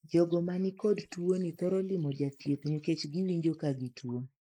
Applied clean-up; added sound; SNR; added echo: neural mask model Resemble Enhance denoiser.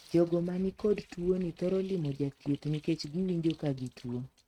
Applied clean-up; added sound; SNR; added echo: neural mask model RNNoise.